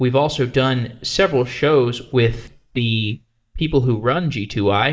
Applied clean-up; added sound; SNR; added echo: neural mask model DeepFilterNet 3.